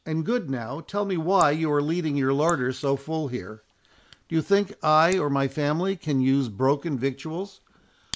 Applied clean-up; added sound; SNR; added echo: neural mask model Resemble Enhance denoiser.